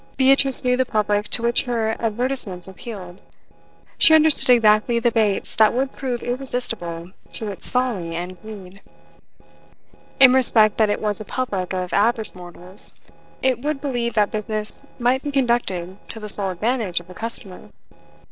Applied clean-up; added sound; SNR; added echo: neural separator model SepFormer DNS4.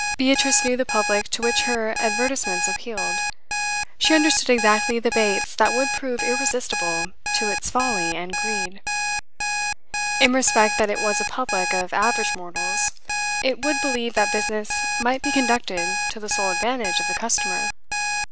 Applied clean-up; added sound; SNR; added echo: none; Alarm; 1 dB; none.